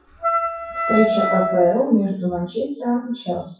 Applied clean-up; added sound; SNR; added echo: classical method WPE with log-MMSE.